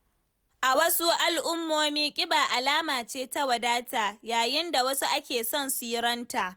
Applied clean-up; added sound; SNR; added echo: none; none; none; none.